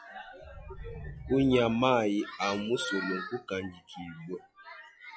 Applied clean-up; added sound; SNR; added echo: classical method log-MMSE.